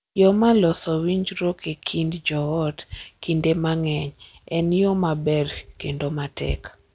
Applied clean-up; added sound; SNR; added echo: none; none; none; none.